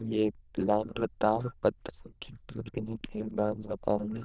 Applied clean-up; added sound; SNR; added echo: neural diffusion model UNIVERSE++.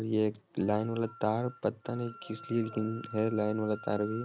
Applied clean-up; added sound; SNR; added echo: none; Wind instrument, woodwind instrument; 18 dB; none.